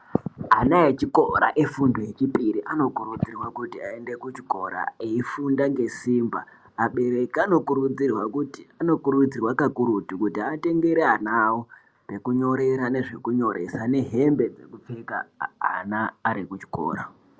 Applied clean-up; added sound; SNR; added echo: none; none; none; none.